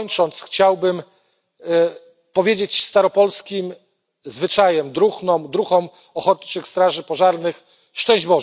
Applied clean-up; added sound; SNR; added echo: none; none; none; none.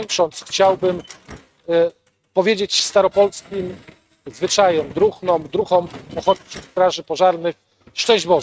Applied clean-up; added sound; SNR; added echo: neural mask model RNNoise.